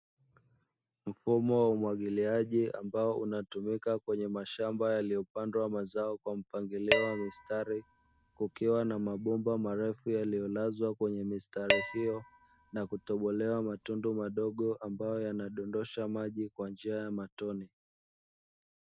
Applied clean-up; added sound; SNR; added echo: none; Dishes, pots, and pans; 0 dB; none.